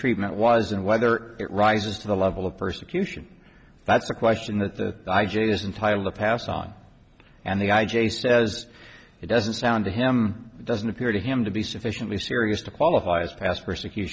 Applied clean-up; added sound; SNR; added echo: none; none; none; none.